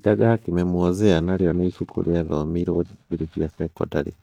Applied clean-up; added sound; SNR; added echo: neural mask model DeepFilterNet 3.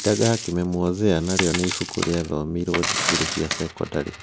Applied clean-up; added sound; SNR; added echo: none; Coin (dropping); 2 dB; none.